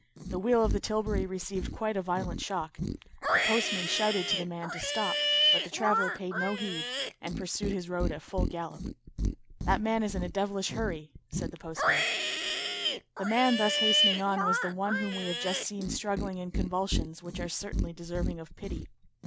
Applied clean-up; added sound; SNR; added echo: none; Livestock, farm animals, working animals; -1 dB; none.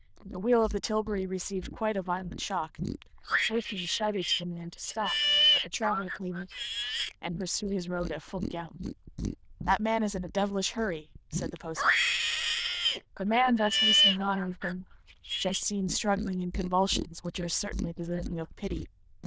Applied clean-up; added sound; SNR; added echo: neural diffusion model UNIVERSE++.